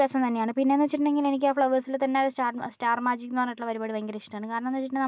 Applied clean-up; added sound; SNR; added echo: none; none; none; none.